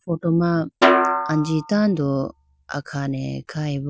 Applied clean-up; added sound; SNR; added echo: none; Snare drum; -1 dB; none.